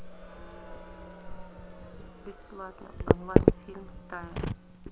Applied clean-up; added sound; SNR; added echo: none; Wind instrument, woodwind instrument + Crowd; 19 dB; none.